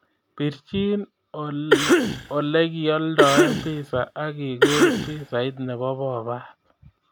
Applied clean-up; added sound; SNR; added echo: none; Cough; -3 dB; none.